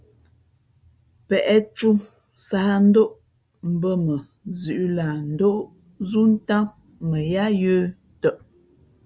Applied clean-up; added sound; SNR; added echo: none; none; none; none.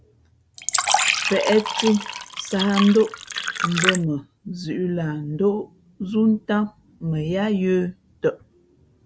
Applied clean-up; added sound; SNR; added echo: none; Fill (with liquid); 1 dB; none.